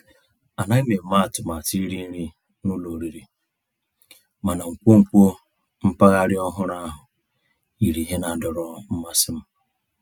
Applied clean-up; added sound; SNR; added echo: none; none; none; none.